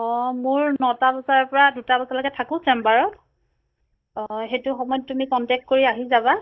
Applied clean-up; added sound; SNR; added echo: neural mask model DeepFilterNet 3.